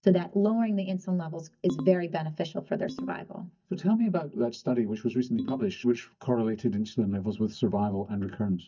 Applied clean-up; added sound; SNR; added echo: neural mask model DeepFilterNet 3.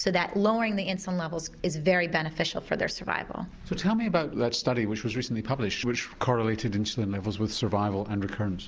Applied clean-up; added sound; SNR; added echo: none; none; none; none.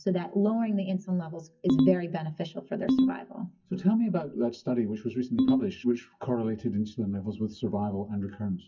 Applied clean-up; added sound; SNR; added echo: classical method WPE with log-MMSE.